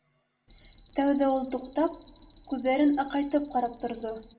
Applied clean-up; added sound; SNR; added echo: none; Alarm; 3 dB; reverberation time 0.5 s.